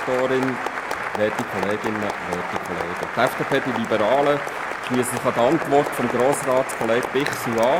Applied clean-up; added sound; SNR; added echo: none; Applause; 5 dB; none.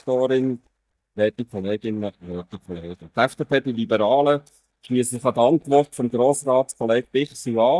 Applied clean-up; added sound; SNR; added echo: neural mask model DeepFilterNet 3.